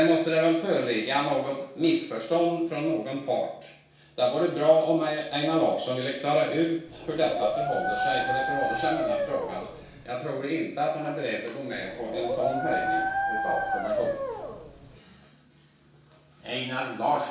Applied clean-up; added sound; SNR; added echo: none; Dog; 2 dB; reverberation time 0.6 s.